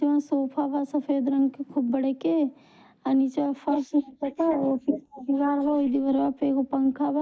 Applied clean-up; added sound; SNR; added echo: neural mask model Resemble Enhance denoiser.